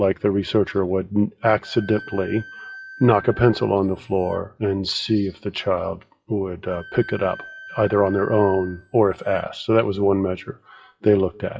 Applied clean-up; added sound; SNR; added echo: classical method WPE with log-MMSE.